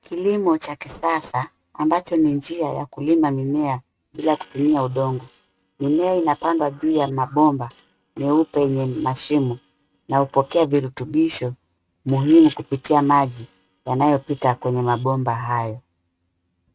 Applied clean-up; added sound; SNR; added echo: neural mask model RNNoise.